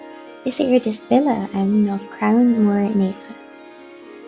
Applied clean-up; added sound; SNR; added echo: none; Harp; 19 dB; none.